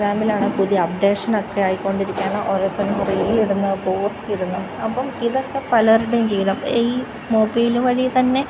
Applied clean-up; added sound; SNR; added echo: none; none; none; none.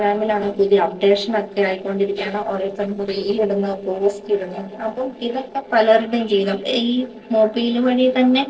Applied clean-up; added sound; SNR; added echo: neural separator model SepFormer DNS4.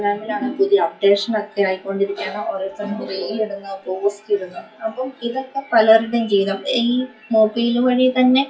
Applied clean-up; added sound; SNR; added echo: classical method WPE with log-MMSE.